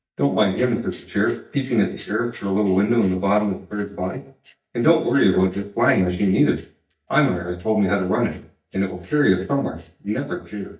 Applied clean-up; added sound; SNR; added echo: neural mask model DeepFilterNet 3.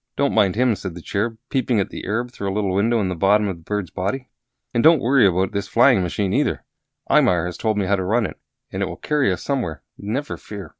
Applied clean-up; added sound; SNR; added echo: none; none; none; none.